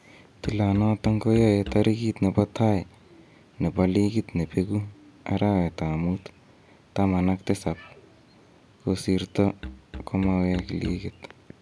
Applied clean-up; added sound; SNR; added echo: none; Musical instrument; 14 dB; none.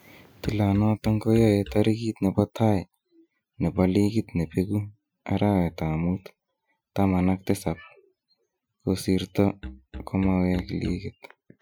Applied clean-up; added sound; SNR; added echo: classical method Wiener filter.